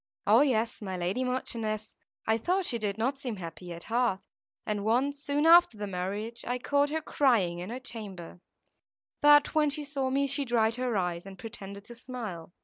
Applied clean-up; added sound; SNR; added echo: none; none; none; none.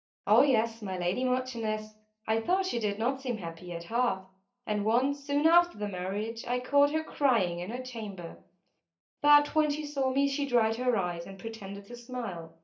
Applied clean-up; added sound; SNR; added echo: none; none; none; reverberation time 0.3 s.